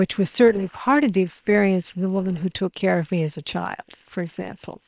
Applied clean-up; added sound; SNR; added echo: neural separator model SepFormer WHAM!.